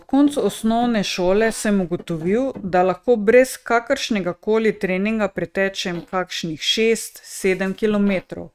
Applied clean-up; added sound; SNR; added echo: neural mask model RNNoise.